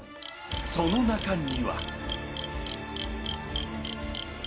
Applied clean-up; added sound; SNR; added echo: none; Camera; 10 dB; reverberation time 0.3 s.